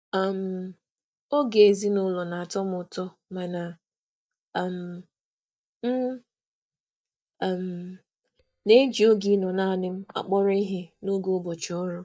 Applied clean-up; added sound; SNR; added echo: neural mask model DeepFilterNet 3.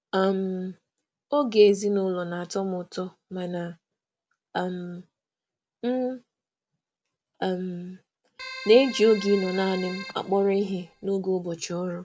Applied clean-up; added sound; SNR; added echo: none; Keyboard (musical); 13 dB; none.